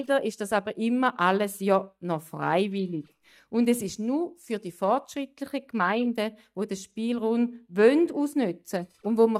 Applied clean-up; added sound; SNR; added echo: neural mask model DeepFilterNet 3.